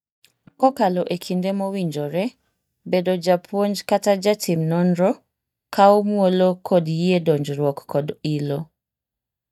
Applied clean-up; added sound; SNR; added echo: neural mask model DeepFilterNet 3.